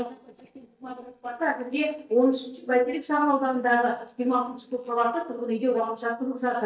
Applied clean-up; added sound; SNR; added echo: neural mask model DeepFilterNet 3.